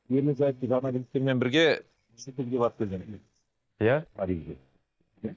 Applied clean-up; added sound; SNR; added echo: neural mask model DeepFilterNet 3.